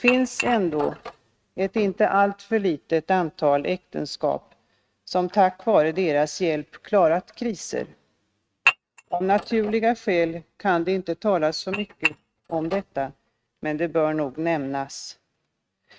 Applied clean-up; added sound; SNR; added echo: neural mask model RNNoise.